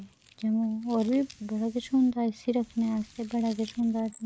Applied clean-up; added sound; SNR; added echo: neural mask model Resemble Enhance denoiser.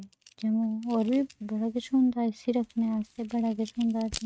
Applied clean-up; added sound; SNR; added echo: neural mask model RNNoise.